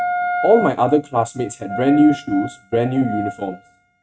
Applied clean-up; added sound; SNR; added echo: neural mask model RNNoise.